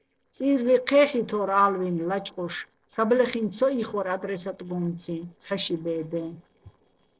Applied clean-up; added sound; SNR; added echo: neural separator model SepFormer DNS4.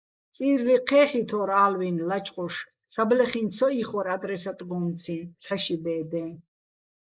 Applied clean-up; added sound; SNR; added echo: neural mask model Resemble Enhance denoiser.